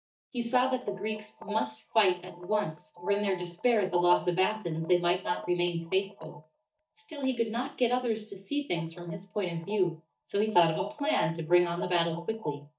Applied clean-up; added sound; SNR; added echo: neural mask model DeepFilterNet 3.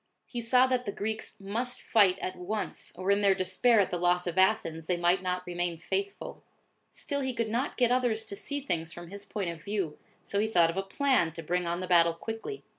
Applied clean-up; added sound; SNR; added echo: none; none; none; none.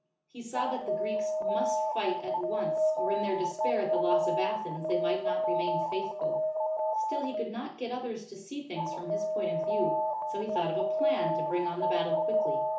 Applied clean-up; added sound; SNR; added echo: none; Alarm; -5 dB; reverberation time 0.7 s.